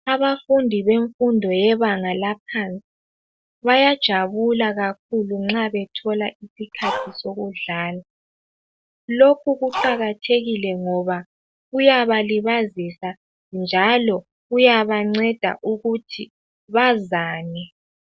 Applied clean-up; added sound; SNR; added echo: none; Dog; 5 dB; none.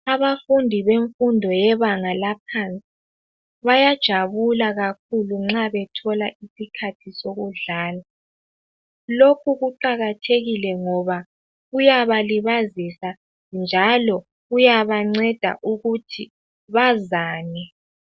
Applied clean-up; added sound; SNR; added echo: none; none; none; none.